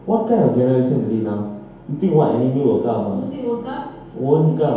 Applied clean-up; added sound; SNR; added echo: none; none; none; reverberation time 1.0 s.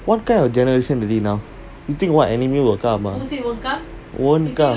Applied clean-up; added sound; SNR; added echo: none; none; none; none.